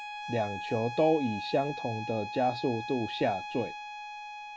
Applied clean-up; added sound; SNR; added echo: none; Bowed string instrument; 8 dB; none.